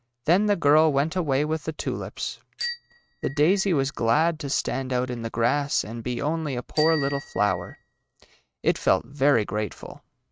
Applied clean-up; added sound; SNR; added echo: neural mask model RNNoise.